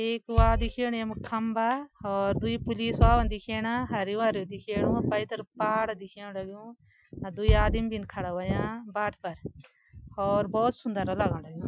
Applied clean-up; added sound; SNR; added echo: classical method Wiener filter.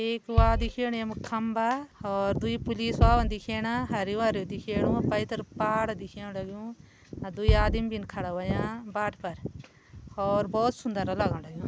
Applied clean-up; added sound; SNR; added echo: none; Bass drum; 1 dB; none.